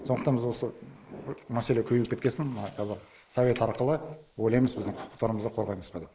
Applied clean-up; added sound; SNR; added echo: neural mask model Resemble Enhance denoiser.